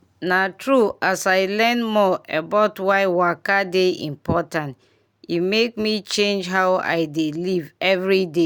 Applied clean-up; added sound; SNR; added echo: none; none; none; none.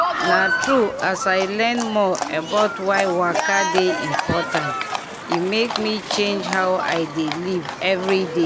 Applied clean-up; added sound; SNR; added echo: none; Livestock, farm animals, working animals; 4 dB; none.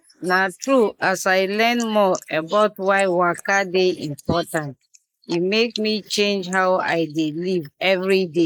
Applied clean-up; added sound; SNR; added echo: neural mask model Resemble Enhance denoiser.